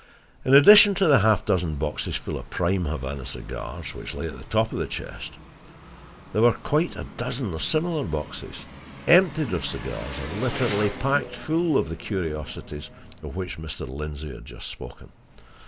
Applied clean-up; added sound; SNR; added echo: none; Engine; 16 dB; none.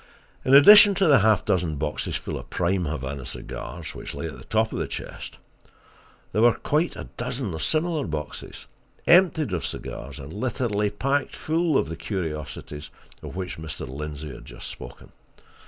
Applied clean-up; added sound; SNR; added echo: none; none; none; none.